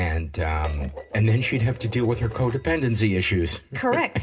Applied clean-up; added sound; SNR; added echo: none; Dishes, pots, and pans; 18 dB; reverberation time 0.2 s.